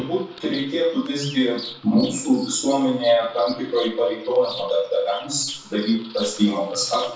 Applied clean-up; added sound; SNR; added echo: none; Bird vocalization, bird call, bird song; 16 dB; reverberation time 0.6 s.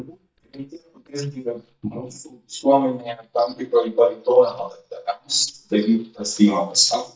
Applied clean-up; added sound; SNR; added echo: neural mask model DeepFilterNet 3.